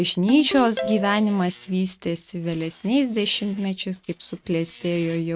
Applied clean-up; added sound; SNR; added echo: neural mask model RNNoise.